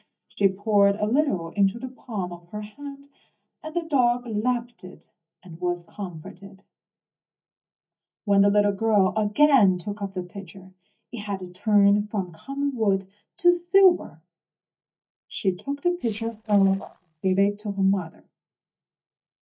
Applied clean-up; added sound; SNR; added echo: neural mask model DeepFilterNet 3.